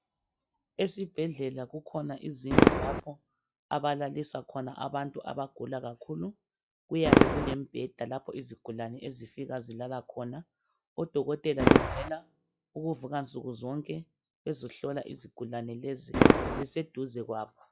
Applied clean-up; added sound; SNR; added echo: classical method log-MMSE.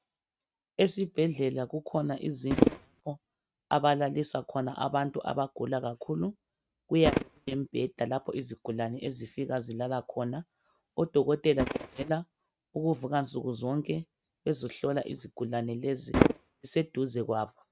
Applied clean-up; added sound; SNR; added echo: neural mask model RNNoise.